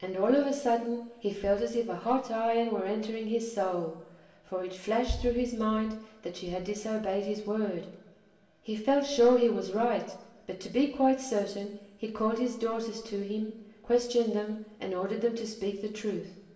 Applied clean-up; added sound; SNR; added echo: none; none; none; reverberation time 0.9 s.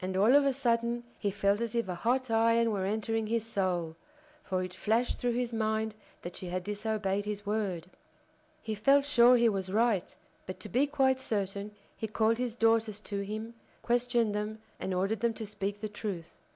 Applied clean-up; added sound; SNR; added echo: none; none; none; none.